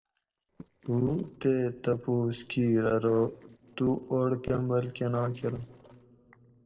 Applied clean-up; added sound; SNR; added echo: neural separator model SepFormer DNS4.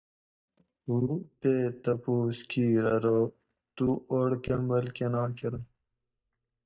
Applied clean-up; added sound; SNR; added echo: neural mask model DeepFilterNet 3.